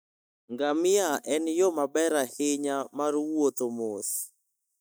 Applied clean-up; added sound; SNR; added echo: neural mask model DeepFilterNet 3.